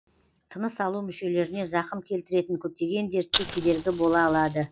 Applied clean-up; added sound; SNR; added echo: classical method log-MMSE.